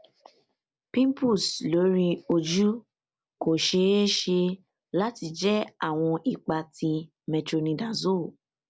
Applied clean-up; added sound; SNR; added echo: none; none; none; none.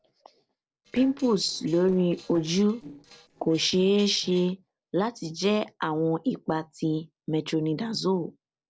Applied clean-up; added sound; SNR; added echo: neural separator model SepFormer DNS4.